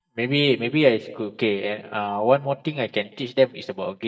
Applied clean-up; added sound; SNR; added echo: neural mask model DeepFilterNet 3.